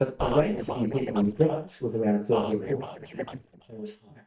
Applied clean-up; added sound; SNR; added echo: neural mask model DeepFilterNet 3.